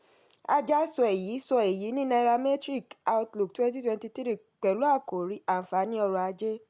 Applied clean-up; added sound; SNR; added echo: none; none; none; none.